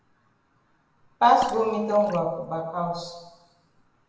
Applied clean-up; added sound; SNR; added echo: none; Water / Splash, splatter; 19 dB; reverberation time 1.0 s.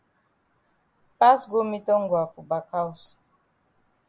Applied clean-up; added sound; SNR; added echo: none; none; none; none.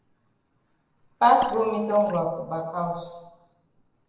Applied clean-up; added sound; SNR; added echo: neural separator model SepFormer DNS4.